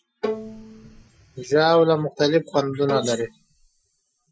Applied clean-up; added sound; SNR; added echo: classical method Wiener filter.